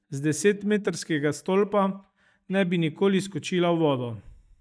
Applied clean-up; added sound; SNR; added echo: neural mask model DeepFilterNet 3.